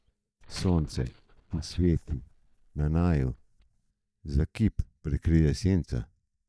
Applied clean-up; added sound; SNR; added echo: neural mask model DeepFilterNet 3.